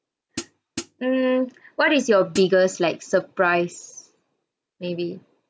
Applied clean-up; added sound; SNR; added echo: none; Hi-hat; 11 dB; none.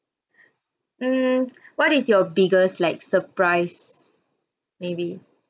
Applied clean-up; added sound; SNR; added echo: none; none; none; none.